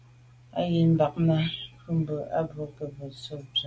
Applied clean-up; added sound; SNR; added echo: none; none; none; none.